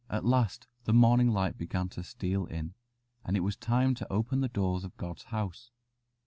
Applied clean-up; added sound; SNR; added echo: none; none; none; none.